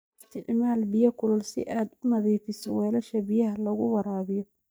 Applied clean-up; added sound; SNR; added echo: neural mask model DeepFilterNet 3.